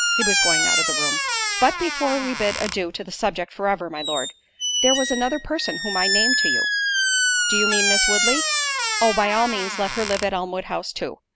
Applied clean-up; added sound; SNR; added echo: none; Squeak; -2 dB; none.